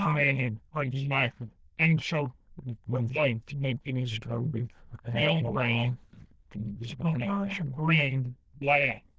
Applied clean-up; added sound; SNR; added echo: neural diffusion model UNIVERSE++.